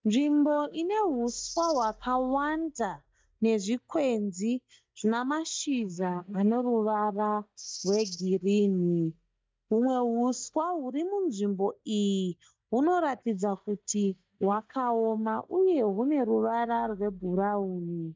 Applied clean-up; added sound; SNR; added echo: neural mask model DeepFilterNet 3.